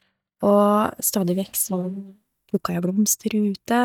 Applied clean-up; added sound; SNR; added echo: neural mask model DeepFilterNet 3.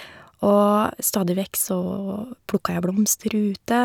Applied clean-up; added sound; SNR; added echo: none; none; none; none.